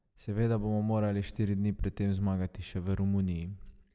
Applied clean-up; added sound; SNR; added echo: none; none; none; none.